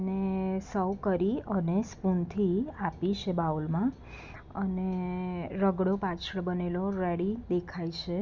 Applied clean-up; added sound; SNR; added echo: none; none; none; none.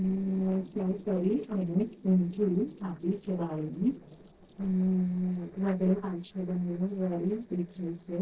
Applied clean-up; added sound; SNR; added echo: neural separator model SepFormer DNS4.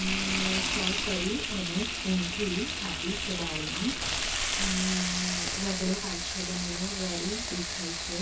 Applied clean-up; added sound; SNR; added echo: none; Frying (food); -1 dB; reverberation time 0.2 s.